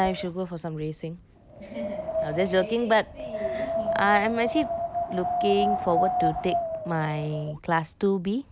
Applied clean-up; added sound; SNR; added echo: none; Wind; 3 dB; none.